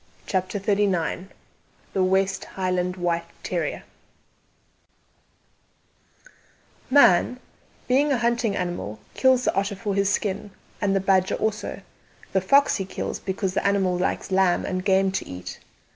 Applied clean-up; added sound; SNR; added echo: none; none; none; none.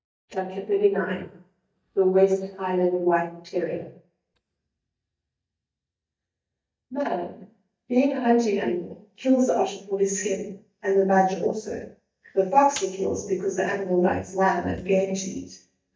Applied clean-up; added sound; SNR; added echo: neural mask model DeepFilterNet 3.